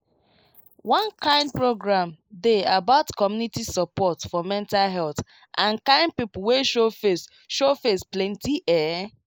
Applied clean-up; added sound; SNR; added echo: neural mask model Resemble Enhance denoiser.